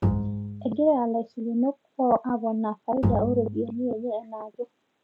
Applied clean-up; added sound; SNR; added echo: none; Bowed string instrument; 3 dB; none.